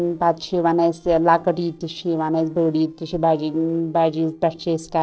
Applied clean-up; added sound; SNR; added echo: neural separator model SepFormer DNS4.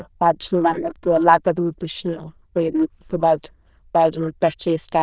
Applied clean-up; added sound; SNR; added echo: neural diffusion model UNIVERSE++.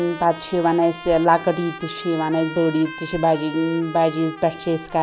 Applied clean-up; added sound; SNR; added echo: none; Trumpet; 15 dB; none.